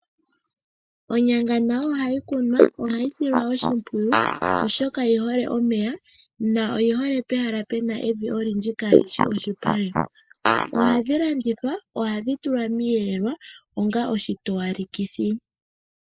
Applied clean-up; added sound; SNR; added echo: neural mask model Resemble Enhance denoiser.